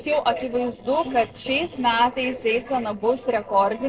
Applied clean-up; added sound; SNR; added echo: neural separator model SepFormer DNS4.